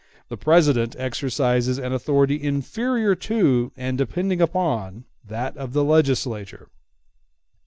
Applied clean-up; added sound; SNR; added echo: none; none; none; none.